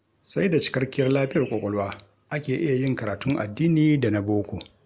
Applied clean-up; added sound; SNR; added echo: none; none; none; none.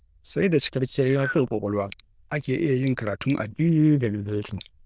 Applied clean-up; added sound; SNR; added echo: neural diffusion model UNIVERSE++.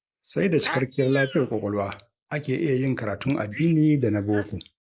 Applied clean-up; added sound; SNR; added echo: neural mask model Resemble Enhance denoiser.